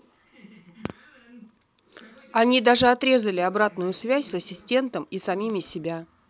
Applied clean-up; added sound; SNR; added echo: none; none; none; none.